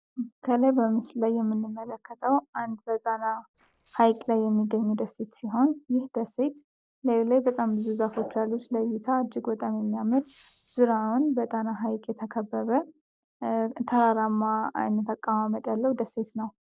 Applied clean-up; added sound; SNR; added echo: neural separator model SepFormer DNS4.